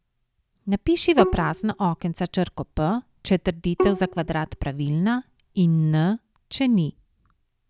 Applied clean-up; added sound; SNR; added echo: none; Bowed string instrument; 8 dB; none.